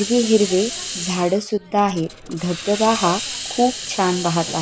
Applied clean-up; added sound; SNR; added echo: none; Hiss; 9 dB; none.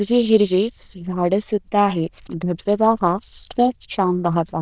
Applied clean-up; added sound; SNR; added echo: neural diffusion model UNIVERSE++.